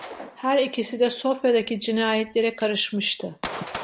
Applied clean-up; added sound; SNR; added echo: none; Gunshot, gunfire; 15 dB; none.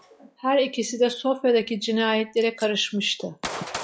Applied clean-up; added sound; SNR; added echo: classical method log-MMSE.